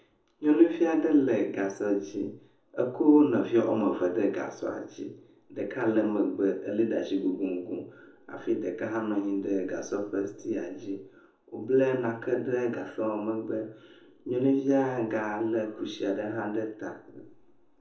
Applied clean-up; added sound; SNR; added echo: none; none; none; reverberation time 0.6 s.